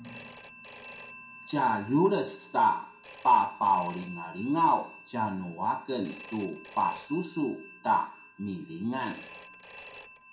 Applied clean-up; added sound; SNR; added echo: none; Telephone; 19 dB; reverberation time 0.5 s.